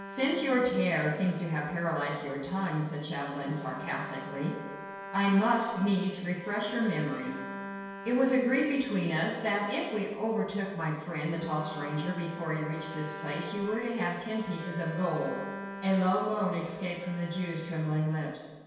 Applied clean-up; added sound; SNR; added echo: none; Bowed string instrument; 14 dB; reverberation time 1.2 s.